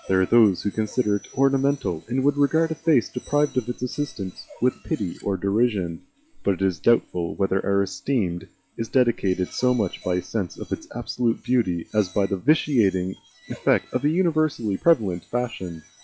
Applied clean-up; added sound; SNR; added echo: classical method log-MMSE.